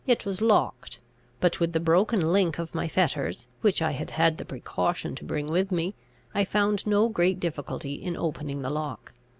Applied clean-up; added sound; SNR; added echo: none; none; none; none.